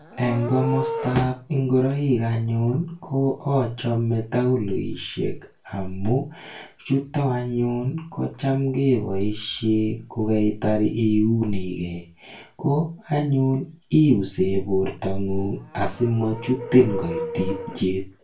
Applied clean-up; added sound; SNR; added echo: none; Livestock, farm animals, working animals; 16 dB; reverberation time 0.2 s.